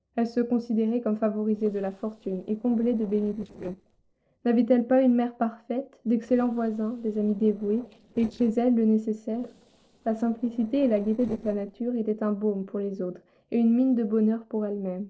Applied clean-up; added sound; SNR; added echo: neural separator model SepFormer DNS4.